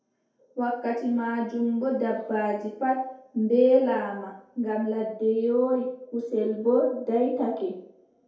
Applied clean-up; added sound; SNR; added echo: none; none; none; reverberation time 2.3 s.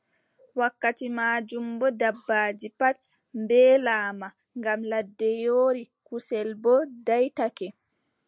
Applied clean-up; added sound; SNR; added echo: none; none; none; none.